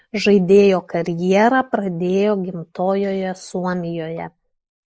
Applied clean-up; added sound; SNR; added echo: neural mask model Resemble Enhance denoiser.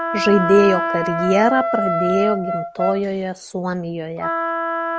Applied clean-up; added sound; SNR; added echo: none; Wind instrument, woodwind instrument; 3 dB; none.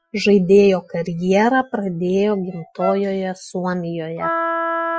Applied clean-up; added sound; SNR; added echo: classical method Wiener filter.